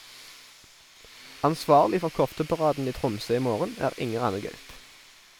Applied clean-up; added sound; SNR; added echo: none; Tools; 19 dB; none.